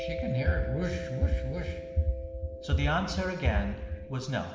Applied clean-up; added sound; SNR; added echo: none; Mallet percussion; 10 dB; reverberation time 1.2 s.